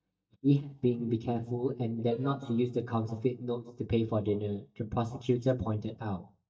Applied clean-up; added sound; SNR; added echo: neural mask model DeepFilterNet 3.